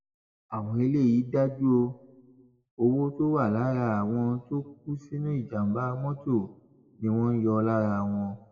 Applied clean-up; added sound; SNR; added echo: none; none; none; reverberation time 1.0 s.